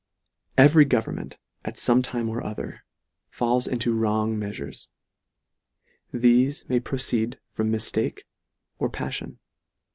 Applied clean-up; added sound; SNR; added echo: none; none; none; none.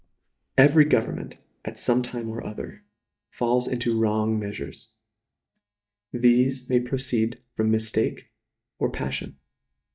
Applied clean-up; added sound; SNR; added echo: neural mask model DeepFilterNet 3.